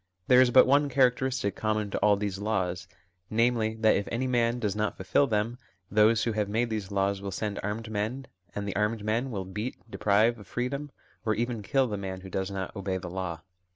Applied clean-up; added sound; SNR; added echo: none; none; none; none.